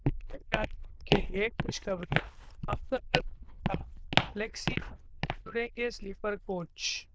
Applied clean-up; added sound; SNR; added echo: neural diffusion model UNIVERSE++.